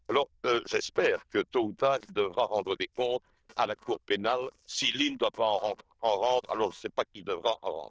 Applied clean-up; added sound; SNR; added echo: neural diffusion model UNIVERSE++.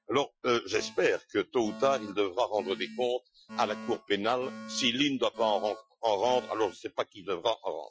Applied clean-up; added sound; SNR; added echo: classical method Wiener filter.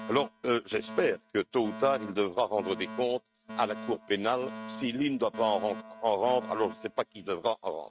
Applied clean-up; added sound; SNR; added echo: neural mask model RNNoise.